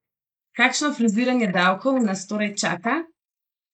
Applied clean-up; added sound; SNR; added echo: neural mask model Resemble Enhance denoiser.